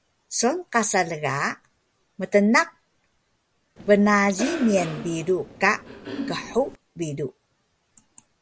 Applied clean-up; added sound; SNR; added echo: none; Cough; 10 dB; none.